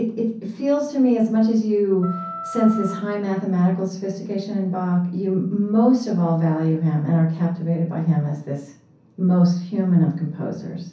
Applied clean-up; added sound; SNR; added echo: none; Wind instrument, woodwind instrument; 14 dB; reverberation time 0.6 s.